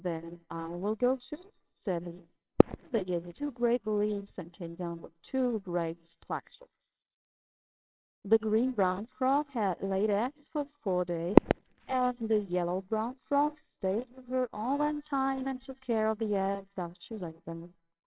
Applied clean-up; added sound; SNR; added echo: neural separator model SepFormer WHAMR!.